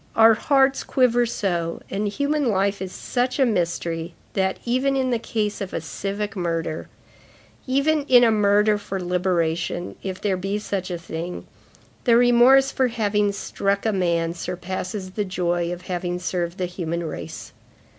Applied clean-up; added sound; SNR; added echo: none; none; none; none.